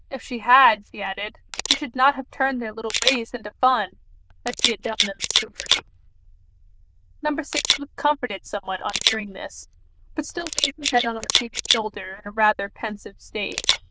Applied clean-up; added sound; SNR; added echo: neural diffusion model UNIVERSE++.